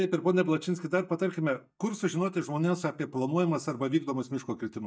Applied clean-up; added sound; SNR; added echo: neural mask model DeepFilterNet 3.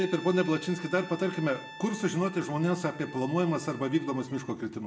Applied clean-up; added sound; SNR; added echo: none; Brass instrument; 17 dB; reverberation time 0.7 s.